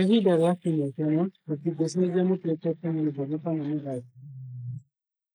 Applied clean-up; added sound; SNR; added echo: neural mask model Resemble Enhance denoiser.